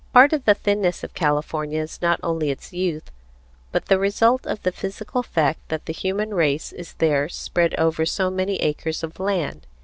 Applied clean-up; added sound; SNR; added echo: none; none; none; none.